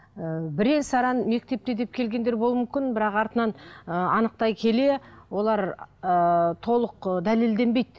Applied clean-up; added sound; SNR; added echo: none; none; none; none.